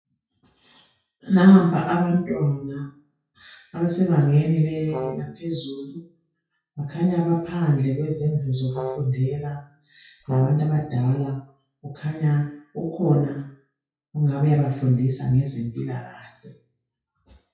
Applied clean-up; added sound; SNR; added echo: classical method WPE with log-MMSE.